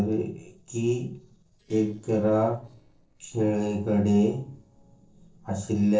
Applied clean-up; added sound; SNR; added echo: neural separator model SepFormer DNS4.